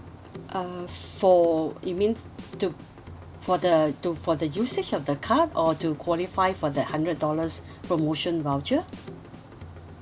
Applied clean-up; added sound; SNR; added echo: none; Drum kit; 17 dB; none.